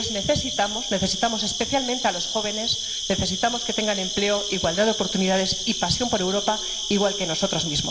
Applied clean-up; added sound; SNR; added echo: none; Cricket; 4 dB; reverberation time 1.1 s.